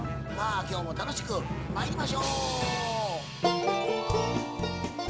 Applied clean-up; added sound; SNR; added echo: none; Drum; 6 dB; none.